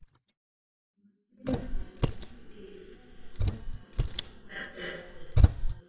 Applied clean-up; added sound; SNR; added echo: neural mask model DeepFilterNet 3.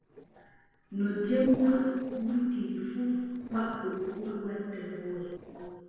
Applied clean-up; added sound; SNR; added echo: neural separator model SepFormer DNS4.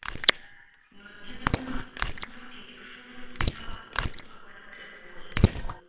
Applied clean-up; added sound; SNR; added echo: neural separator model SepFormer WHAMR!.